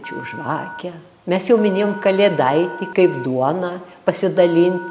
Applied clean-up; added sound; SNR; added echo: none; Telephone; 16 dB; none.